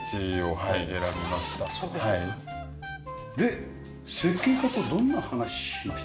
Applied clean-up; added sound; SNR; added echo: none; Zipper (clothing); 12 dB; none.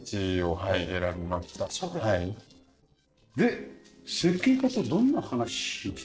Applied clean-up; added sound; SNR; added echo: neural separator model SepFormer DNS4.